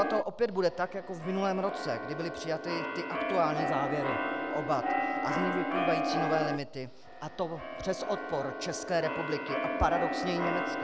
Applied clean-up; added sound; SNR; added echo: none; Keyboard (musical); 1 dB; none.